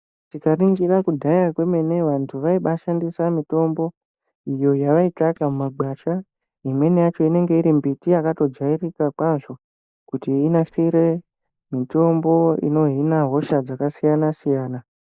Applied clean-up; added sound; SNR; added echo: neural mask model DeepFilterNet 3.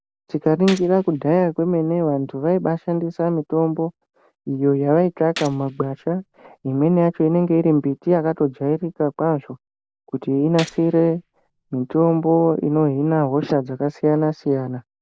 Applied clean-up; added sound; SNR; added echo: none; Gunshot, gunfire; 20 dB; none.